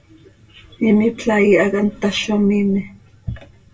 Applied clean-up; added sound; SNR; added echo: none; none; none; reverberation time 0.1 s.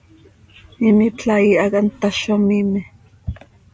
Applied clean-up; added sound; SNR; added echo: none; none; none; none.